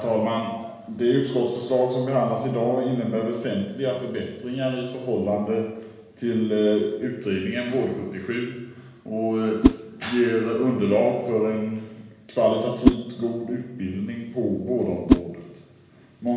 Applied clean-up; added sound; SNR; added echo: none; Whoosh, swoosh, swish; 2 dB; reverberation time 1.1 s.